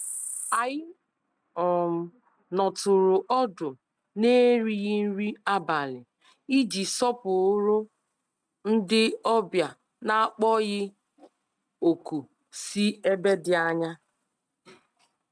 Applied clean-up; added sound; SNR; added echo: neural mask model RNNoise.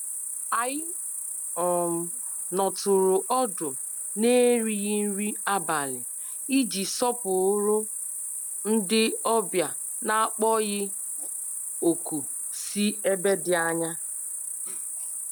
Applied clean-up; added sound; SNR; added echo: none; Cricket; 6 dB; none.